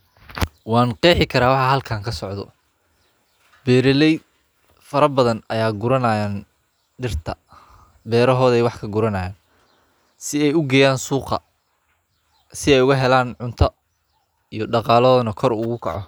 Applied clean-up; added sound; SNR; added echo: none; none; none; none.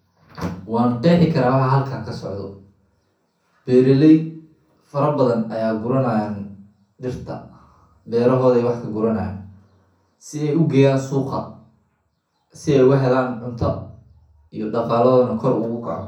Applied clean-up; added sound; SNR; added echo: none; none; none; reverberation time 0.6 s.